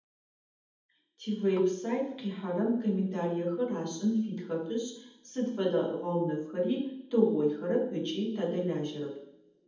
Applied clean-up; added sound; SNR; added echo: none; Marimba, xylophone; 9 dB; reverberation time 0.8 s.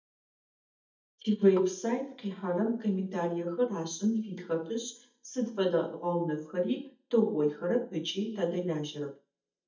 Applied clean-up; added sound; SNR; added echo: neural mask model DeepFilterNet 3.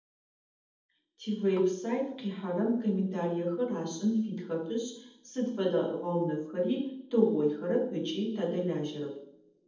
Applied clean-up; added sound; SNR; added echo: neural separator model SepFormer DNS4.